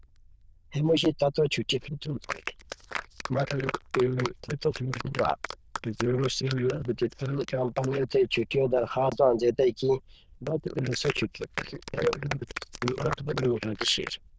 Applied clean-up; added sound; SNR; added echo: neural diffusion model UNIVERSE++.